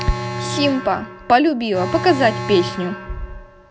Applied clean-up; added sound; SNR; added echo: none; Alarm; 8 dB; none.